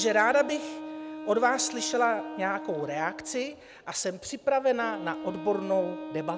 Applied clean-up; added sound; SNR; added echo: none; Wind instrument, woodwind instrument; 11 dB; none.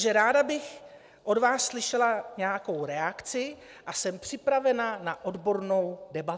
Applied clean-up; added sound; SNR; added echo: none; none; none; none.